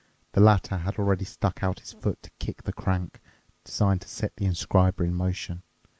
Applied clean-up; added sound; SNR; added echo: none; none; none; none.